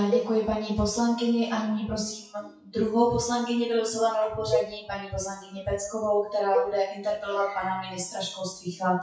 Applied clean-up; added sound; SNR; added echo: classical method WPE with log-MMSE.